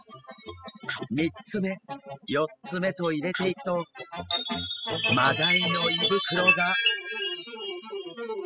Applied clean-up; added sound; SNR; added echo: classical method spectral subtraction.